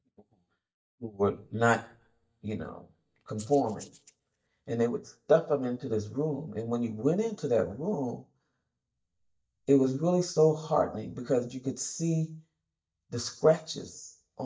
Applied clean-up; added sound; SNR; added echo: neural mask model DeepFilterNet 3.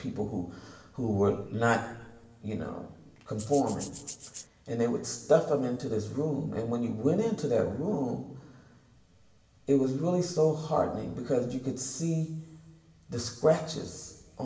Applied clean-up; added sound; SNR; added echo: none; Rattle (instrument); 13 dB; reverberation time 1.1 s.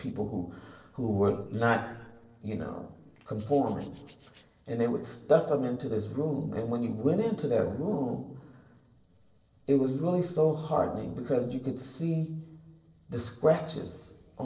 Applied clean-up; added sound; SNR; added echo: neural separator model SepFormer DNS4.